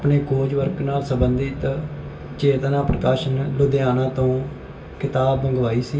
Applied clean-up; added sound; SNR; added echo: none; Bowed string instrument; 18 dB; reverberation time 0.3 s.